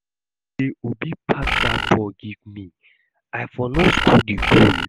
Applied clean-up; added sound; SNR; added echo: none; Bird; 0 dB; none.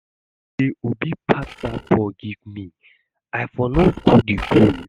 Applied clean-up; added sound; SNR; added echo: neural mask model RNNoise.